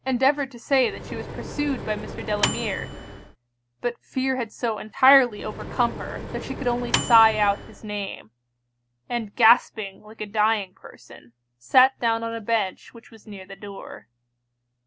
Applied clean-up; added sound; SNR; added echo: none; Microwave oven; 7 dB; none.